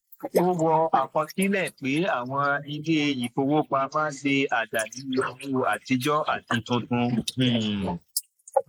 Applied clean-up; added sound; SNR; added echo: neural mask model Resemble Enhance denoiser.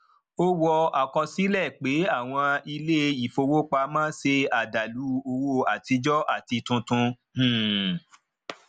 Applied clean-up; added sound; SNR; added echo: none; none; none; none.